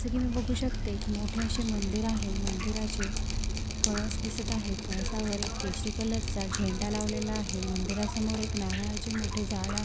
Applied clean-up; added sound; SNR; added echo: none; Drip; -2 dB; none.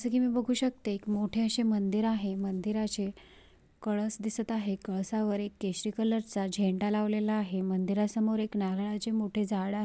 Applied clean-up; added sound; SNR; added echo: none; none; none; none.